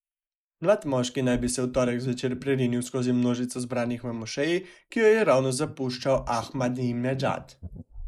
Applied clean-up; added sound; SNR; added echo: neural mask model Resemble Enhance denoiser.